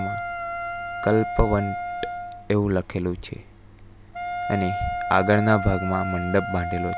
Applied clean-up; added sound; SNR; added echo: none; Wind instrument, woodwind instrument; 6 dB; none.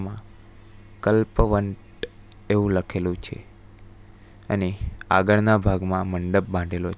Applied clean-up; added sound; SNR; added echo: none; none; none; none.